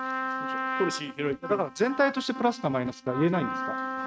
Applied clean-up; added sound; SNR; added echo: neural mask model RNNoise.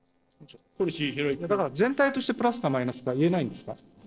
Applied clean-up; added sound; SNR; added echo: neural separator model SepFormer DNS4.